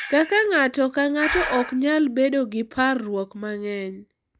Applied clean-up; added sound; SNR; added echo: none; Breathing; 12 dB; none.